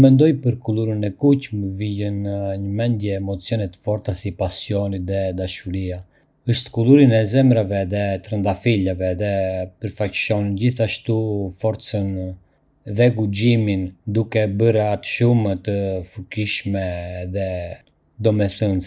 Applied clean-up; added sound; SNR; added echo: none; none; none; none.